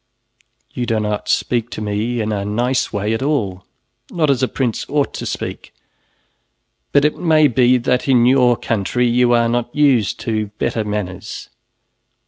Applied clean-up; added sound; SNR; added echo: none; none; none; none.